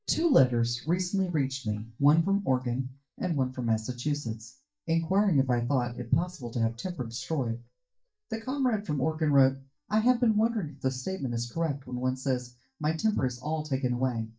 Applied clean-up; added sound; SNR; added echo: neural mask model DeepFilterNet 3.